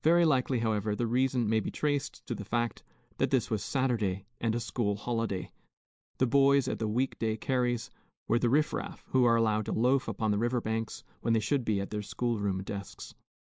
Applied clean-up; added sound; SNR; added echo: neural mask model Resemble Enhance denoiser.